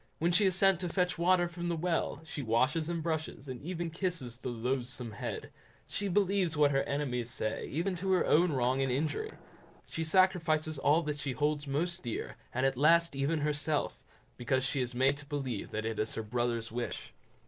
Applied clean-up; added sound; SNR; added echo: neural separator model SepFormer DNS4.